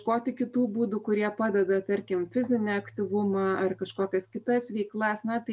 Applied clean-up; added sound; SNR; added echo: none; none; none; none.